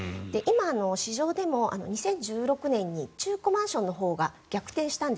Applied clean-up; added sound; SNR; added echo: none; none; none; none.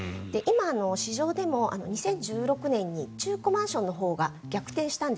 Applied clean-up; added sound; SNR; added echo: none; Bass guitar; 15 dB; none.